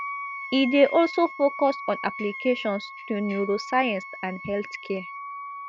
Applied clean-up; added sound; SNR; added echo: none; Wind instrument, woodwind instrument; 11 dB; none.